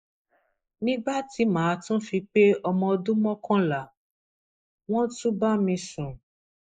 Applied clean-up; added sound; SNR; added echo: neural mask model Resemble Enhance denoiser.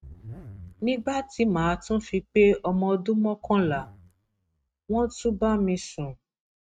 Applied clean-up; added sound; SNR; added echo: neural mask model RNNoise.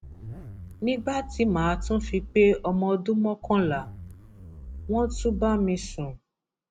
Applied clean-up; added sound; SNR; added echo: none; Zipper (clothing); 10 dB; none.